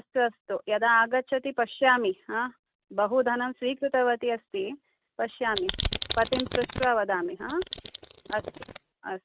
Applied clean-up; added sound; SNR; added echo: neural mask model RNNoise.